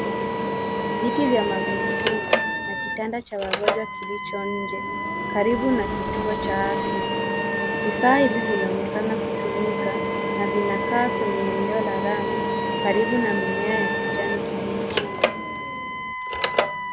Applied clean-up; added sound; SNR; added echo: none; Mechanical fan + Wind instrument, woodwind instrument; -2 dB; none.